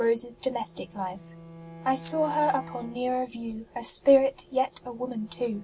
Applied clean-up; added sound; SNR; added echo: none; Bowed string instrument; 20 dB; none.